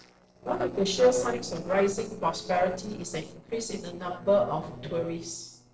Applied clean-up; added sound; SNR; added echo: neural separator model SepFormer DNS4.